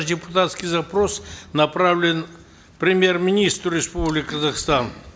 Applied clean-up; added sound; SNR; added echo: none; none; none; none.